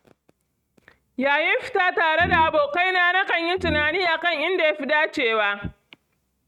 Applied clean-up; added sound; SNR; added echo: neural mask model RNNoise.